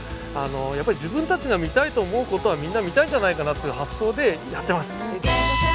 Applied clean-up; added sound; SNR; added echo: none; none; none; none.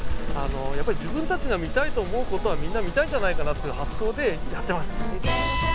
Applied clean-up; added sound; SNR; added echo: none; Rain; -2 dB; none.